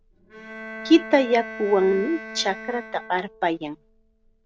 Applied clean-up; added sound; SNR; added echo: none; Bowed string instrument; 14 dB; none.